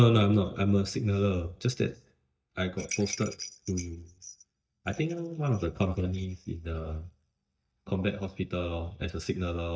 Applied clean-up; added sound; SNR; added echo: neural mask model DeepFilterNet 3.